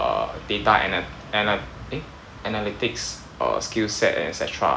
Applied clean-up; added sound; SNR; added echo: none; none; none; none.